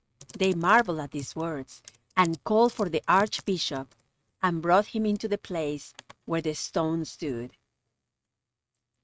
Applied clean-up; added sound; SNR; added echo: neural mask model RNNoise.